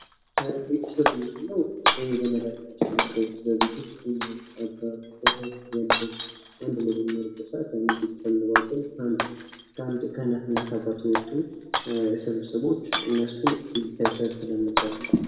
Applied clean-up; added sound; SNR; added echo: none; Shatter; 3 dB; reverberation time 1.0 s.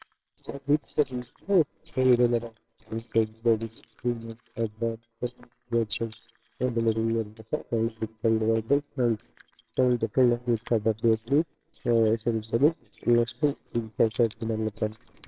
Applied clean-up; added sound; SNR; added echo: neural separator model SepFormer WHAMR!.